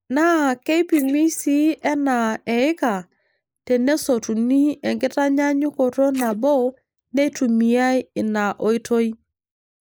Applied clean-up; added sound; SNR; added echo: neural mask model Resemble Enhance denoiser.